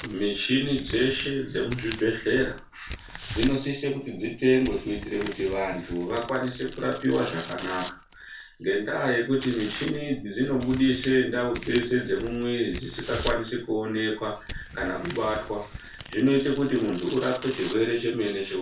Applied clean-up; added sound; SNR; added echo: none; Tearing; 13 dB; reverberation time 0.3 s.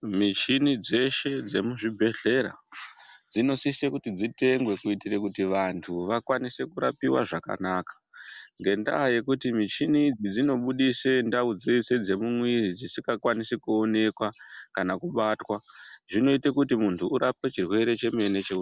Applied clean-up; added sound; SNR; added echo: none; none; none; none.